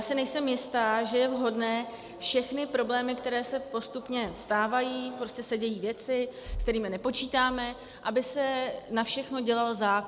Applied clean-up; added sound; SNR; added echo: none; none; none; none.